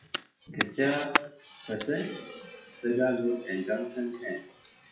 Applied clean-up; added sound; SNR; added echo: classical method WPE with log-MMSE.